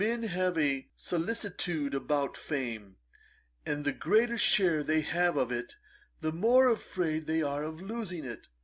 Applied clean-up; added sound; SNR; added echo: none; none; none; none.